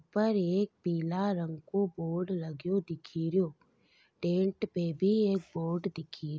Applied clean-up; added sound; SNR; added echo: none; none; none; none.